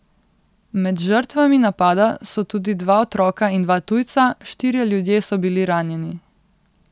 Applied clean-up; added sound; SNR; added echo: none; none; none; none.